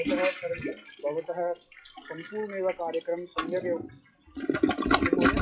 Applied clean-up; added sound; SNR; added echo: classical method WPE with log-MMSE.